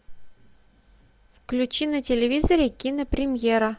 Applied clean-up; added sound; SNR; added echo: none; none; none; none.